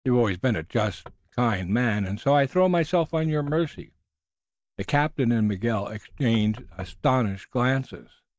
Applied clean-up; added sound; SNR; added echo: neural mask model DeepFilterNet 3.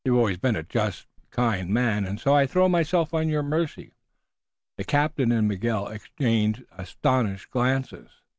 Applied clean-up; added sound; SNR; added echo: none; none; none; none.